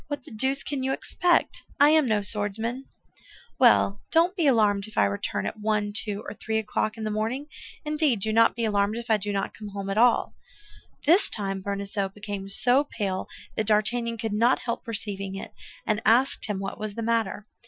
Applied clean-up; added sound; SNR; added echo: classical method Wiener filter.